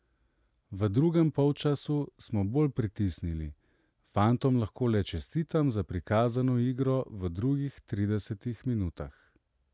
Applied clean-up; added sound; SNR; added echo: none; none; none; none.